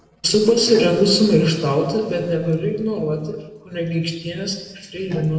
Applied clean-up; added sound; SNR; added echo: neural separator model SepFormer DNS4.